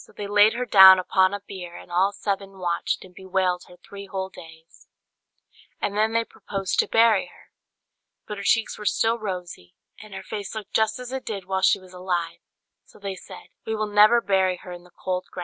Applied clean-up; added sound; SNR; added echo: none; none; none; none.